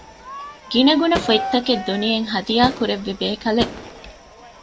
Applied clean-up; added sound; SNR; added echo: none; Crowd / Fireworks; 11 dB; none.